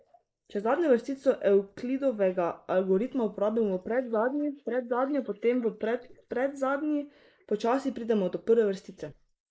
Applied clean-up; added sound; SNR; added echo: neural mask model Resemble Enhance denoiser.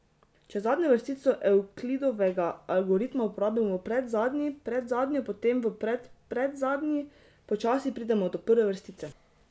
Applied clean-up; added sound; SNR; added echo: none; none; none; none.